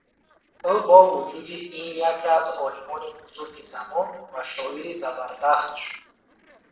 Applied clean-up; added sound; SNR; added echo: neural separator model SepFormer DNS4.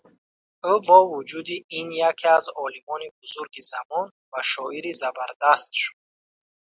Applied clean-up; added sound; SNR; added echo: none; none; none; none.